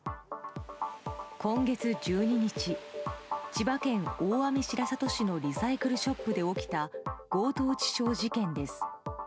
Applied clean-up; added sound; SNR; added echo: none; none; none; none.